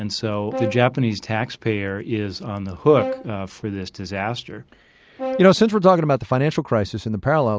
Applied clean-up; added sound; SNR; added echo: none; Brass instrument; 12 dB; none.